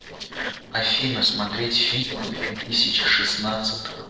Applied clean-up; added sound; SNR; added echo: neural separator model SepFormer DNS4.